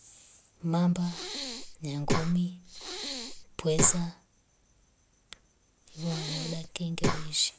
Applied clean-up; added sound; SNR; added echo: none; Breathing; 1 dB; none.